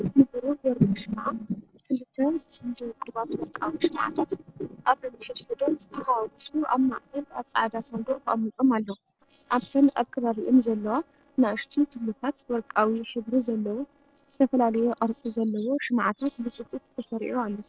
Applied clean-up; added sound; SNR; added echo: neural separator model SepFormer DNS4.